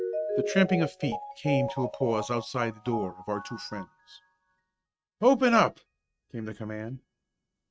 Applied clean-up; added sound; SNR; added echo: neural mask model RNNoise.